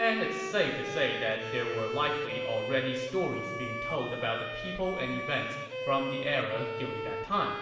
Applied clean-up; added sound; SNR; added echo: none; Bowed string instrument; 5 dB; reverberation time 1.2 s.